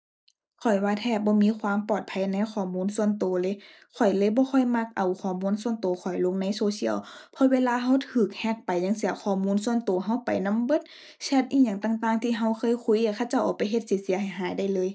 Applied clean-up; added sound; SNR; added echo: neural mask model Resemble Enhance denoiser.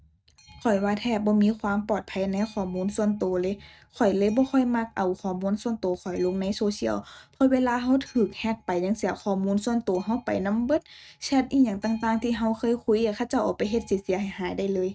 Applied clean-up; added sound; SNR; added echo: neural mask model RNNoise.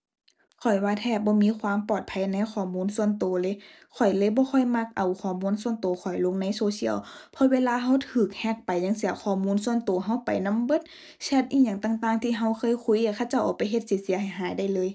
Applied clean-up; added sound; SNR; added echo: none; none; none; none.